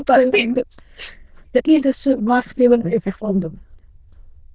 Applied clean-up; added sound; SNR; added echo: neural diffusion model UNIVERSE++.